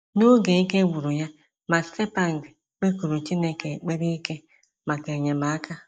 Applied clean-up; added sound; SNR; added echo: neural mask model DeepFilterNet 3.